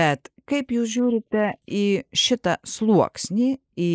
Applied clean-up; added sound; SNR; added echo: neural mask model Resemble Enhance denoiser.